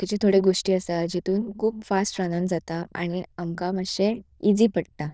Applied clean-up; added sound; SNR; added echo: neural diffusion model UNIVERSE++.